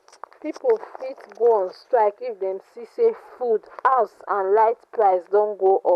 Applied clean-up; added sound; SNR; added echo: none; none; none; none.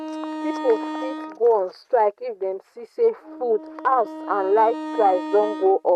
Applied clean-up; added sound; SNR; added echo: neural mask model RNNoise.